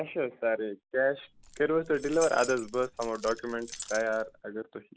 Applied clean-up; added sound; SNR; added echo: none; Keys jangling; 14 dB; none.